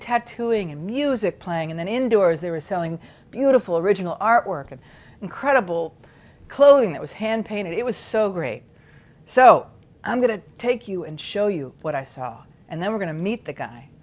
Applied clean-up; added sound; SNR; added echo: none; none; none; none.